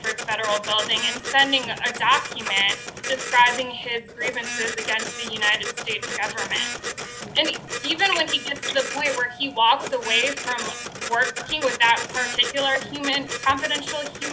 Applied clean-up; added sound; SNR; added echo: none; Printer; 8 dB; none.